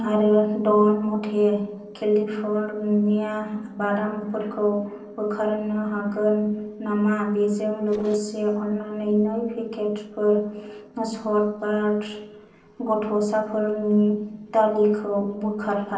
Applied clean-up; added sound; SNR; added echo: neural separator model SepFormer DNS4.